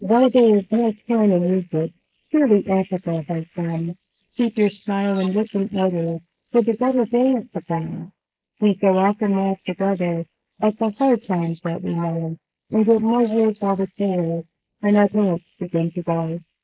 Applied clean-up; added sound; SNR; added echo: neural mask model Resemble Enhance denoiser.